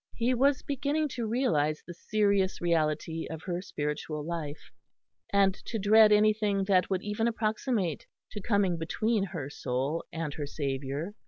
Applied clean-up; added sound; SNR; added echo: none; none; none; none.